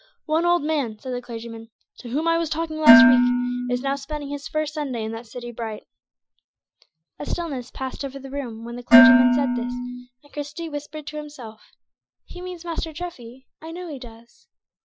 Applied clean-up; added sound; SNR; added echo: classical method Wiener filter.